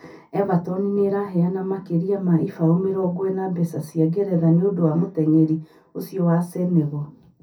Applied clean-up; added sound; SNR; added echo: none; none; none; reverberation time 0.3 s.